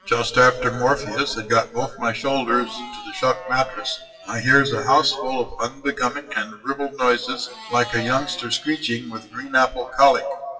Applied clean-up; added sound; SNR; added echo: classical method WPE with log-MMSE.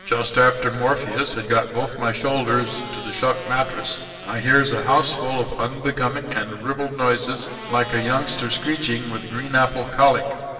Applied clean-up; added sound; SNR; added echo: none; Motorcycle; 18 dB; reverberation time 2.3 s.